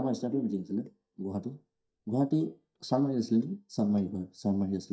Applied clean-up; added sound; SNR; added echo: neural mask model DeepFilterNet 3.